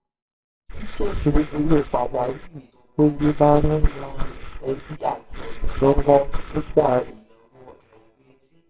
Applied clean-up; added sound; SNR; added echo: neural separator model SepFormer WHAMR!.